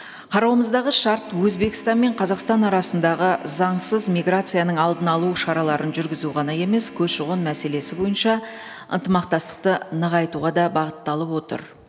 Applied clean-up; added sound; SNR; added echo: none; Organ; 18 dB; none.